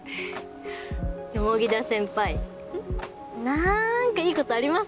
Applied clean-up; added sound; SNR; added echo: none; none; none; none.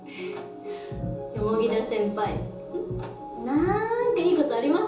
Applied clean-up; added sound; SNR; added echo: none; none; none; reverberation time 1.2 s.